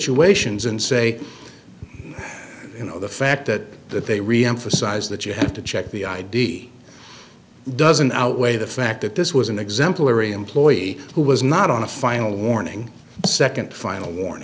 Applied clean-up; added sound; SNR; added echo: none; none; none; none.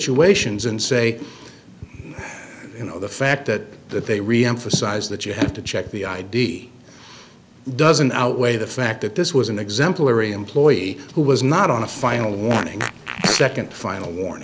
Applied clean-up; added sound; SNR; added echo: none; Fart; 8 dB; none.